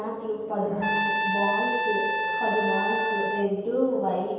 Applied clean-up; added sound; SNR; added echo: none; Trumpet; 0 dB; reverberation time 1.2 s.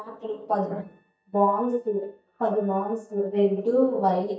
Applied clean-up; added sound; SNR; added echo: neural mask model DeepFilterNet 3.